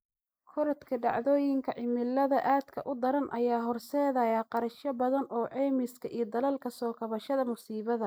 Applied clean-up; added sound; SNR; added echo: neural mask model Resemble Enhance denoiser.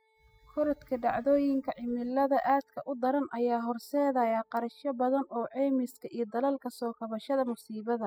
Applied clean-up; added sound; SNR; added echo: classical method spectral subtraction.